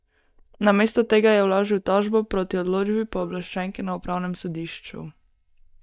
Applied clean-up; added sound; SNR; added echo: neural mask model DeepFilterNet 3.